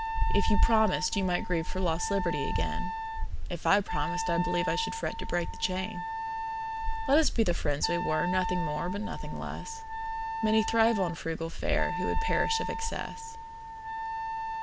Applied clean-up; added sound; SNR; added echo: none; Wind instrument, woodwind instrument; 7 dB; none.